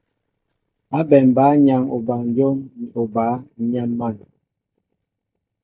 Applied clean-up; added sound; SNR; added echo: neural mask model DeepFilterNet 3.